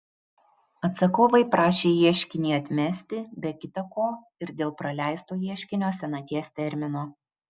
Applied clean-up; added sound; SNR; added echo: none; none; none; none.